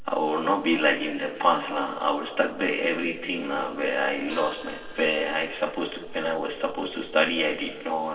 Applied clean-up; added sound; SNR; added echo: neural separator model SepFormer DNS4.